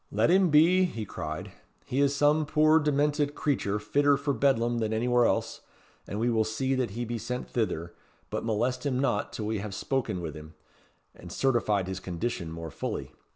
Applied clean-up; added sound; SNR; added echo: none; none; none; none.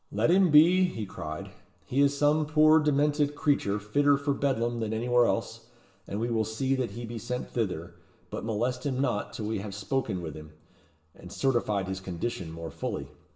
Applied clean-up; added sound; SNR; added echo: none; none; none; reverberation time 0.7 s.